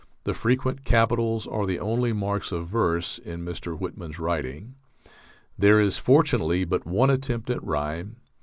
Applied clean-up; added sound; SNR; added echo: none; none; none; none.